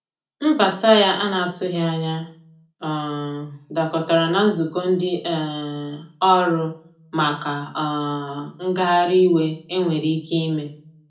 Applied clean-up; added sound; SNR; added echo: none; none; none; reverberation time 0.3 s.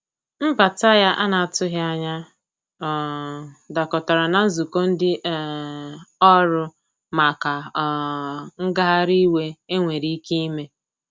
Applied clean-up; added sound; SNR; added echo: none; none; none; none.